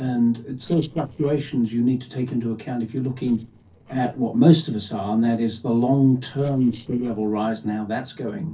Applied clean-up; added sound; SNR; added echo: neural separator model SepFormer DNS4.